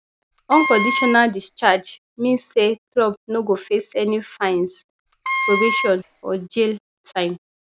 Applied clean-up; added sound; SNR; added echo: none; Wind instrument, woodwind instrument; 3 dB; none.